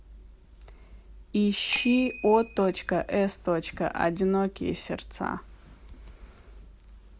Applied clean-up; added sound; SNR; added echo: none; Bicycle bell; 8 dB; none.